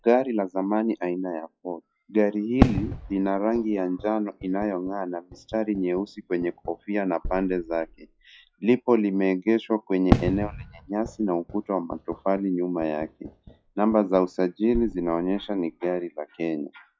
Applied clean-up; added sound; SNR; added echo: classical method log-MMSE.